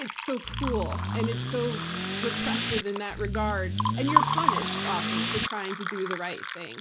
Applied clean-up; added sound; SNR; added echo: none; Accelerating, revving, vroom / Car + Liquid; -4 dB; none.